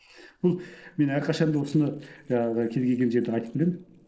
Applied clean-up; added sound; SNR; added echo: neural separator model SepFormer DNS4.